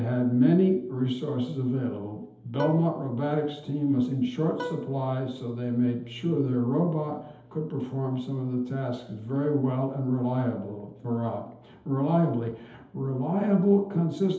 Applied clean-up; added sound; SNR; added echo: none; Plucked string instrument; 14 dB; reverberation time 0.8 s.